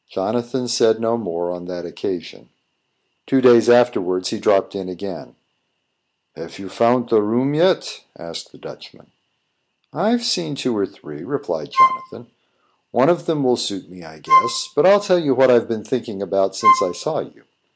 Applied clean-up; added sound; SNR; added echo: none; Wind instrument, woodwind instrument; -3 dB; none.